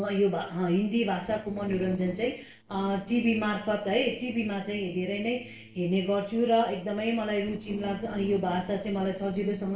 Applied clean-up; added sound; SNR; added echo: neural separator model SepFormer DNS4.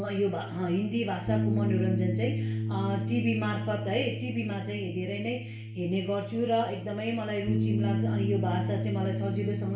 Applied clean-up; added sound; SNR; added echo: none; Bass guitar; 0 dB; reverberation time 0.6 s.